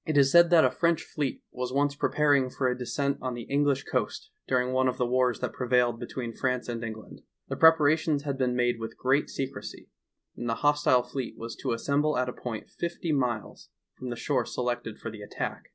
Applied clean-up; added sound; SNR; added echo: none; none; none; none.